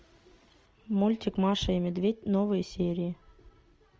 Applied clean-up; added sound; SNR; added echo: none; none; none; none.